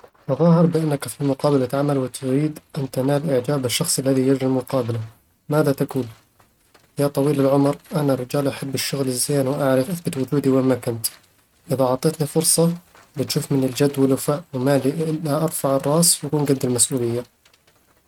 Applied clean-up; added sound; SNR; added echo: neural mask model RNNoise.